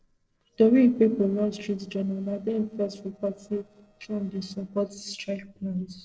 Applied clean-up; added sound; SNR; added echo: neural separator model SepFormer DNS4.